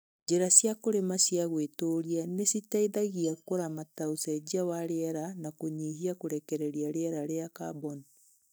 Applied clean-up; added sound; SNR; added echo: neural mask model DeepFilterNet 3.